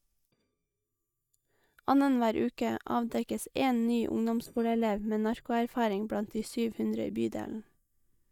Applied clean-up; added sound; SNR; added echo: neural mask model DeepFilterNet 3.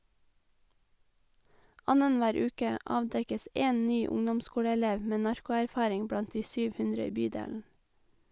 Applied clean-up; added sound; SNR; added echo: none; none; none; none.